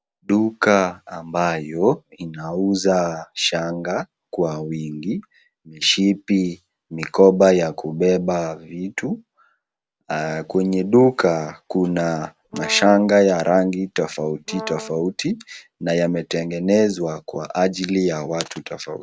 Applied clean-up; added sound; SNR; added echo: none; Brass instrument; 15 dB; none.